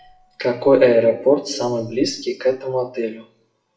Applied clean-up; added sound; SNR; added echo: classical method WPE with log-MMSE.